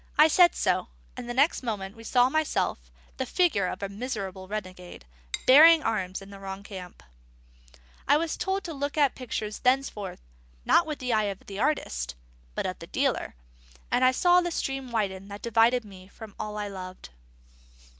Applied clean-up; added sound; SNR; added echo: none; Cutlery, silverware / Dishes, pots, and pans; 12 dB; none.